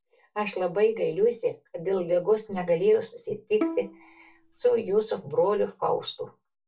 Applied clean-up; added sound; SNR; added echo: none; Bowed string instrument; 10 dB; reverberation time 0.2 s.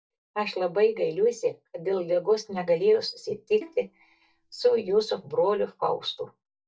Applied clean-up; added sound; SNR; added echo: neural mask model DeepFilterNet 3.